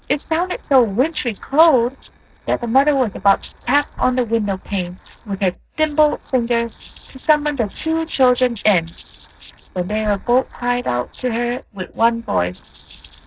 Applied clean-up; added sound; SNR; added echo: neural separator model SepFormer DNS4.